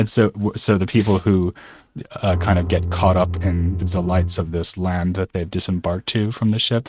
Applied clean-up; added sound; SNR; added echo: neural mask model RNNoise.